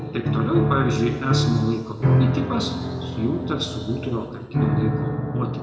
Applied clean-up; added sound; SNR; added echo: none; Piano; -3 dB; reverberation time 1.6 s.